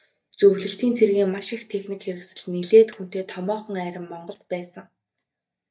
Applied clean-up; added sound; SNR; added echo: neural mask model DeepFilterNet 3.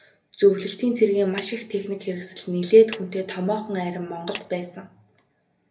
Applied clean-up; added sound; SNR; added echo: none; Clapping; 19 dB; reverberation time 0.3 s.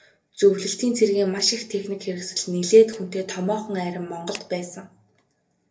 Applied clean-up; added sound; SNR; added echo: neural separator model SepFormer DNS4.